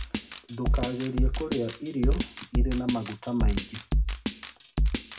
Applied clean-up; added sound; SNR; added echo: none; Drum kit; -5 dB; reverberation time 0.2 s.